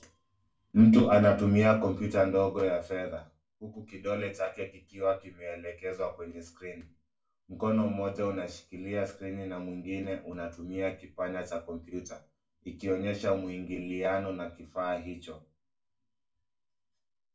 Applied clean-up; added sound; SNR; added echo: none; none; none; reverberation time 0.3 s.